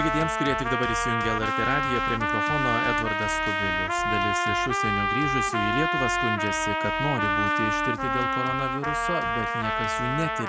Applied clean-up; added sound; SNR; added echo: none; Trumpet; -4 dB; none.